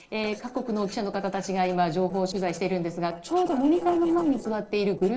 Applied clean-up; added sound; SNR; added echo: neural separator model SepFormer DNS4.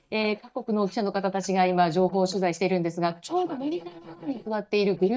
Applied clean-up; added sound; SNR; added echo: neural mask model DeepFilterNet 3.